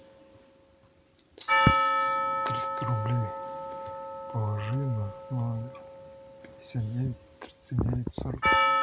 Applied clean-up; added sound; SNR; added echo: none; Percussion; -2 dB; none.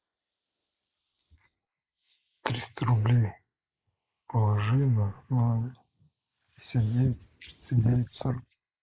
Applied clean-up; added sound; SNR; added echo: neural mask model Resemble Enhance denoiser.